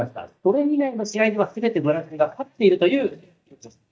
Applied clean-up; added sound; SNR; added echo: neural mask model DeepFilterNet 3.